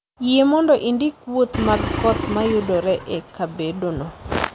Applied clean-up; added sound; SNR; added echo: none; Engine; 7 dB; none.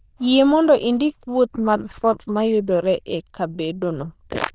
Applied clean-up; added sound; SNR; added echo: neural diffusion model UNIVERSE++.